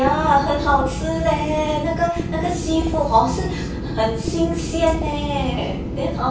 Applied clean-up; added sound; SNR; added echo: none; Wind instrument, woodwind instrument; 4 dB; reverberation time 0.2 s.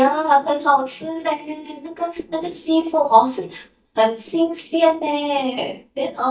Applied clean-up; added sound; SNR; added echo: neural mask model DeepFilterNet 3.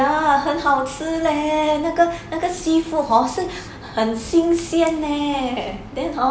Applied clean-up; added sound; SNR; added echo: none; none; none; none.